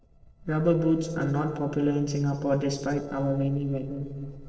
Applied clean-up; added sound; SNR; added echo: neural separator model SepFormer DNS4.